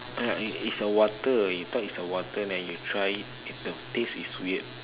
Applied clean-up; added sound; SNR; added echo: none; none; none; none.